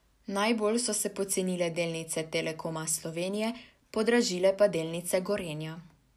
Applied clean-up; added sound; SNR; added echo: none; none; none; none.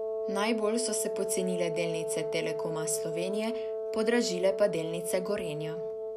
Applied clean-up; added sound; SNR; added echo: none; Wind instrument, woodwind instrument; 2 dB; none.